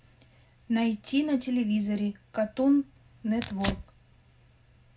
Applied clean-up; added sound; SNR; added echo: none; Tearing; 15 dB; reverberation time 0.3 s.